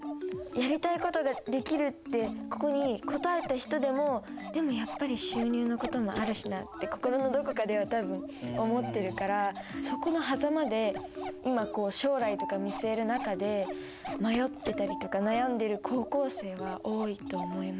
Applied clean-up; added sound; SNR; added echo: none; Telephone + Bark; 14 dB; none.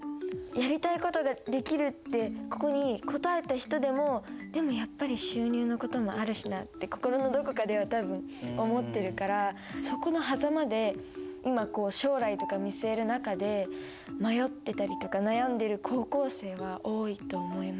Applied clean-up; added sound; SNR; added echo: none; none; none; none.